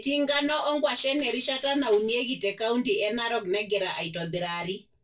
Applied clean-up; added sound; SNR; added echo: neural separator model SepFormer DNS4.